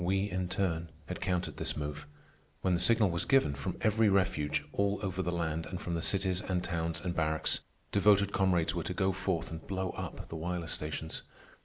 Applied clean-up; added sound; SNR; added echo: none; none; none; none.